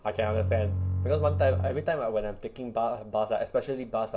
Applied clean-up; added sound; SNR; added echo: none; Bowed string instrument; 0 dB; reverberation time 0.3 s.